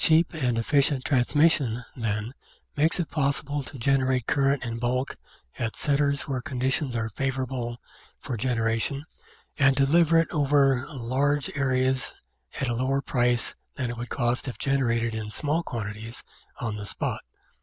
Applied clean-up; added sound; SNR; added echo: none; none; none; none.